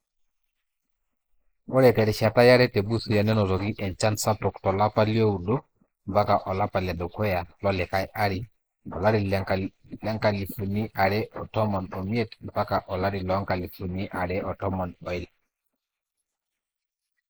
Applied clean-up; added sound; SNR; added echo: neural mask model Resemble Enhance denoiser.